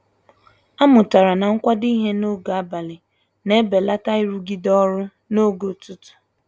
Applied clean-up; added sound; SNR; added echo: none; none; none; none.